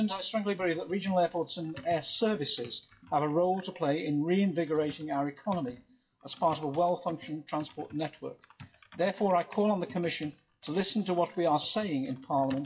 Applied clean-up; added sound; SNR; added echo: classical method WPE with log-MMSE.